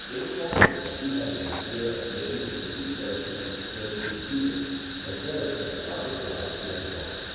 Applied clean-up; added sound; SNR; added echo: none; Fire; -1 dB; reverberation time 2.2 s.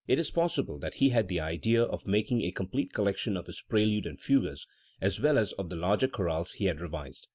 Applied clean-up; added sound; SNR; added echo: none; none; none; none.